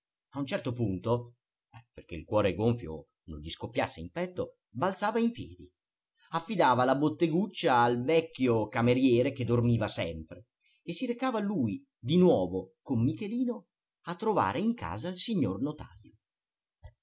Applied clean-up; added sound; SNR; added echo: none; none; none; none.